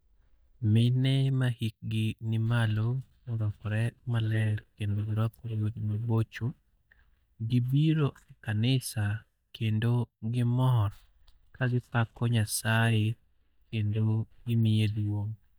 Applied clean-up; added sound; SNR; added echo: neural mask model DeepFilterNet 3.